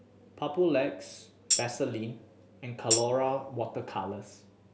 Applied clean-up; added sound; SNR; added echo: none; Tambourine; 0 dB; none.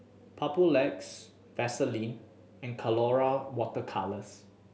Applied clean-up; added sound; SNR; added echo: none; none; none; none.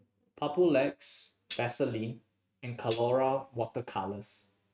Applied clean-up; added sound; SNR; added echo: neural mask model RNNoise.